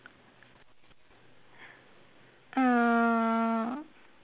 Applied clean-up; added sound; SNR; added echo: none; none; none; none.